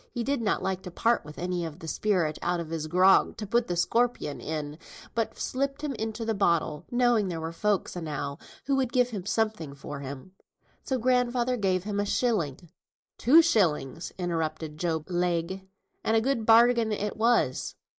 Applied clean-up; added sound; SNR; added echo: neural mask model Resemble Enhance denoiser.